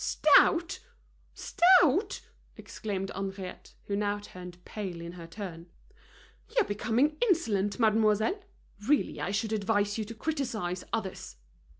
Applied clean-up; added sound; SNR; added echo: none; none; none; none.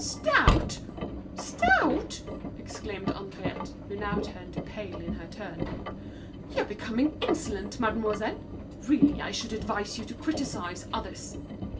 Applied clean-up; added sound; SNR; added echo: none; Engine; 2 dB; reverberation time 0.2 s.